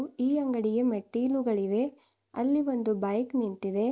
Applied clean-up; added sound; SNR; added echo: none; none; none; none.